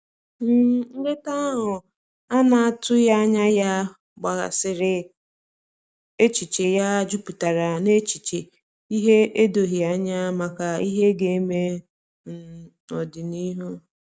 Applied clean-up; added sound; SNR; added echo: none; none; none; none.